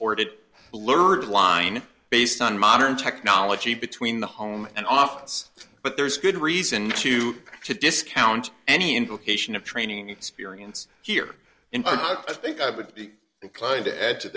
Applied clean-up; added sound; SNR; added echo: neural separator model SepFormer DNS4.